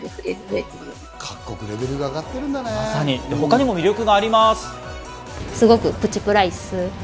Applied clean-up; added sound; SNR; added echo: none; none; none; none.